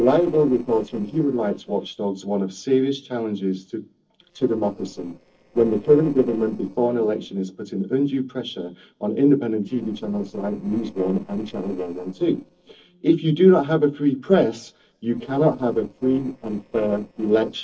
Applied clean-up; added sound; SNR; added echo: neural separator model SepFormer DNS4.